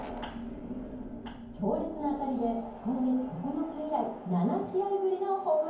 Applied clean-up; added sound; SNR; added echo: none; Explosion; 20 dB; reverberation time 0.9 s.